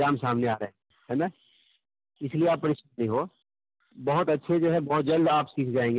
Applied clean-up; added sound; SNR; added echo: none; none; none; none.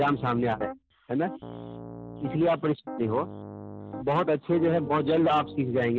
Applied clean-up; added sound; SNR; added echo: none; Piano; 12 dB; none.